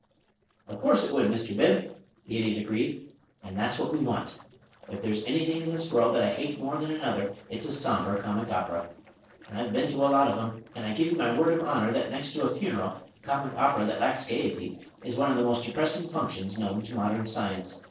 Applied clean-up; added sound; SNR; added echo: neural separator model SepFormer DNS4.